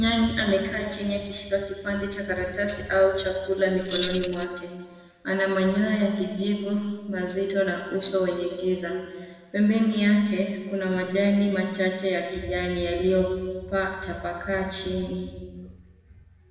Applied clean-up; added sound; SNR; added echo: none; Keys jangling; -1 dB; reverberation time 1.5 s.